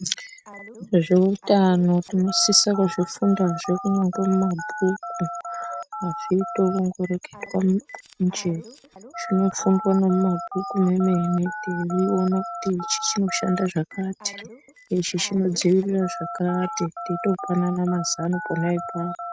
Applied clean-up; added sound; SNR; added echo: neural mask model RNNoise.